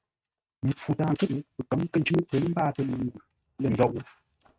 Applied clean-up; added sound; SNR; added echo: neural mask model RNNoise.